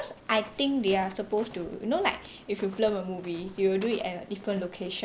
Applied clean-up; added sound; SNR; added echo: none; Walk, footsteps; 20 dB; none.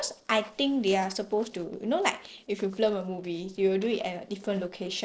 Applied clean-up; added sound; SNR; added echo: neural separator model SepFormer DNS4.